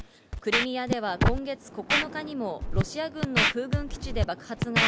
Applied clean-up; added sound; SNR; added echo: none; Scratching (performance technique); -4 dB; none.